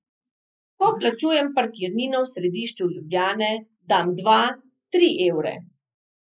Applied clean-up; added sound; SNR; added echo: neural mask model Resemble Enhance denoiser.